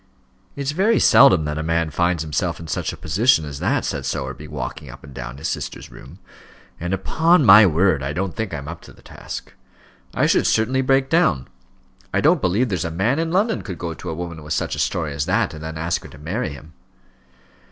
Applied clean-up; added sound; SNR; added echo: none; none; none; none.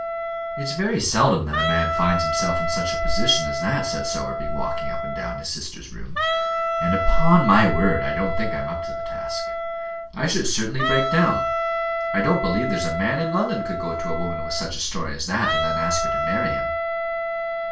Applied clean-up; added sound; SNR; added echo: none; Wind instrument, woodwind instrument; 2 dB; reverberation time 0.3 s.